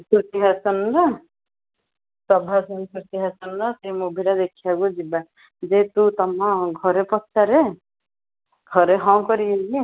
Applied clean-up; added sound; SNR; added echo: none; none; none; none.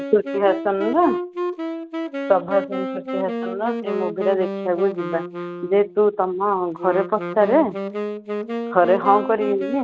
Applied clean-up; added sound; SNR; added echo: none; Wind instrument, woodwind instrument; 7 dB; none.